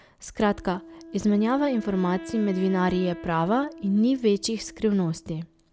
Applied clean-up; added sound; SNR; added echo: none; Wind instrument, woodwind instrument; 17 dB; none.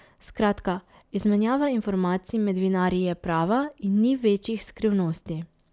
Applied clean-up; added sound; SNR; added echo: none; none; none; none.